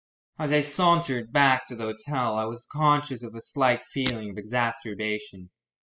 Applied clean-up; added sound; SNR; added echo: classical method spectral subtraction.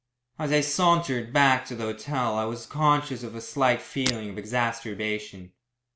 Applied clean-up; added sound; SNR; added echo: none; Shatter; 10 dB; none.